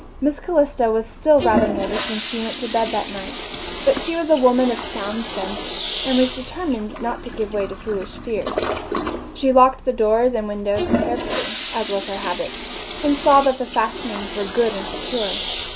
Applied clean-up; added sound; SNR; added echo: none; Toilet flush; 7 dB; none.